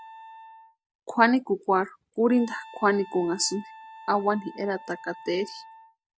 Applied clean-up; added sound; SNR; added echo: none; Wind instrument, woodwind instrument; 20 dB; none.